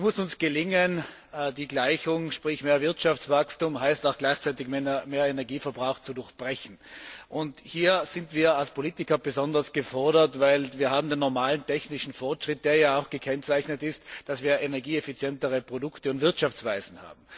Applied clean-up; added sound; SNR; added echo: none; none; none; none.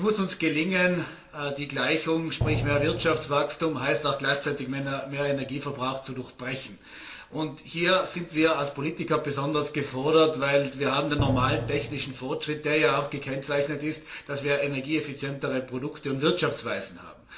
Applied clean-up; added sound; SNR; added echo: none; Drum; 3 dB; reverberation time 0.5 s.